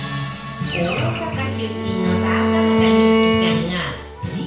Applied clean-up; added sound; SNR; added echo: none; Bowed string instrument; -4 dB; reverberation time 0.5 s.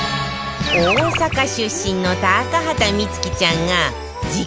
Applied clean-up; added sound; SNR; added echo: none; none; none; none.